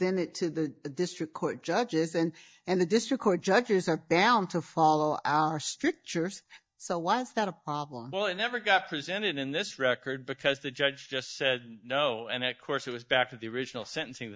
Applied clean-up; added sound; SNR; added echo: neural mask model DeepFilterNet 3.